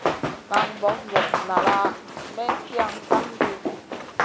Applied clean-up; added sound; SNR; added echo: none; Run; -2 dB; none.